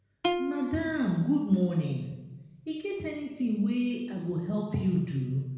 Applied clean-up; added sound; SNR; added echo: none; Plucked string instrument; 9 dB; reverberation time 1.0 s.